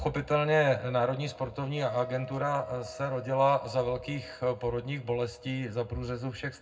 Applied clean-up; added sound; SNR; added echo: none; Wind instrument, woodwind instrument; 17 dB; reverberation time 0.3 s.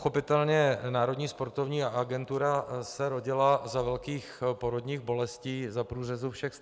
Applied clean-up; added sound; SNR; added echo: none; none; none; none.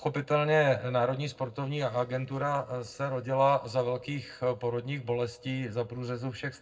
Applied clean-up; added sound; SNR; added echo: neural separator model SepFormer DNS4.